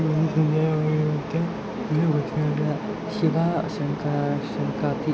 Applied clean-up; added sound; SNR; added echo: none; none; none; none.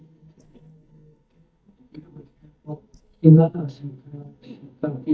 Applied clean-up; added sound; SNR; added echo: neural mask model DeepFilterNet 3.